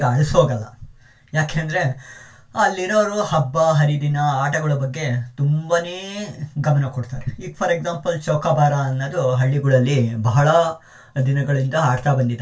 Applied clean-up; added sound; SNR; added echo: none; none; none; reverberation time 0.2 s.